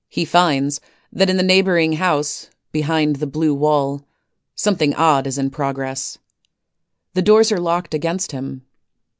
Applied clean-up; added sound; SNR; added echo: none; none; none; none.